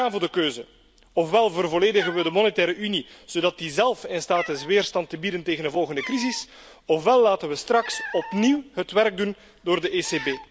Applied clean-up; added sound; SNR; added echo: none; Cat; 18 dB; none.